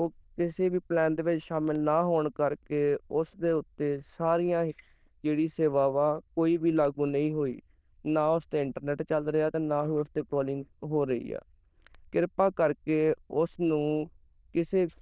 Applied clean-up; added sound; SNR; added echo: neural diffusion model UNIVERSE++.